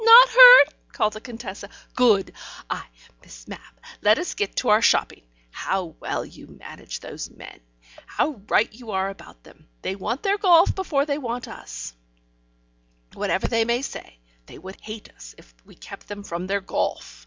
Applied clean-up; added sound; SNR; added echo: none; none; none; none.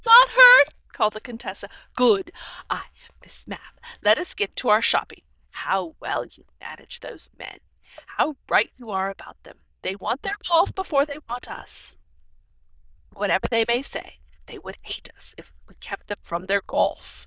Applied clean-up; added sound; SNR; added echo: neural diffusion model UNIVERSE++.